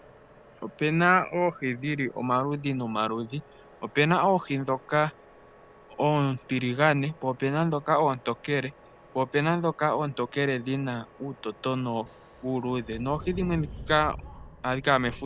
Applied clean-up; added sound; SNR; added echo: none; Subway, metro, underground; 19 dB; none.